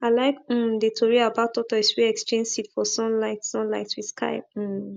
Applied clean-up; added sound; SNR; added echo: none; none; none; none.